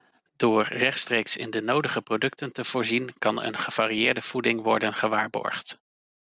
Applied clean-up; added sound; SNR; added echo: none; none; none; none.